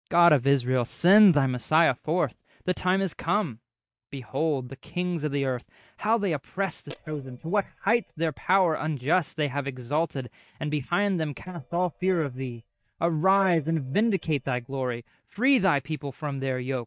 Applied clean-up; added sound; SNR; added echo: neural mask model DeepFilterNet 3.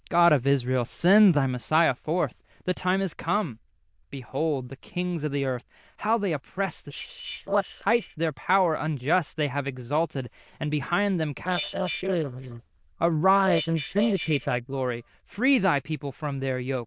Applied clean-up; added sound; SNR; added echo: neural diffusion model UNIVERSE++.